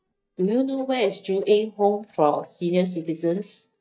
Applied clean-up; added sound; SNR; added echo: neural mask model DeepFilterNet 3.